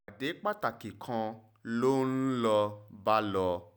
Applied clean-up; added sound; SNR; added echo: none; none; none; none.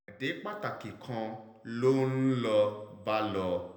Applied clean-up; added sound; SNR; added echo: none; none; none; reverberation time 0.8 s.